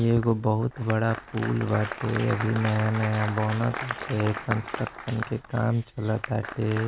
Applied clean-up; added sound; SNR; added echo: none; Applause; 10 dB; none.